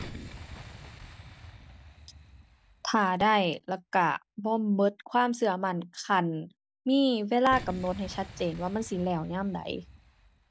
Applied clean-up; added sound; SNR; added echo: none; Boom; 18 dB; none.